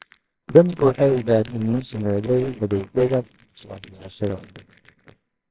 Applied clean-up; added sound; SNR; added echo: neural separator model SepFormer WHAMR!.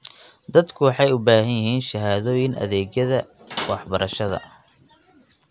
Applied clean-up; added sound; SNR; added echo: none; none; none; none.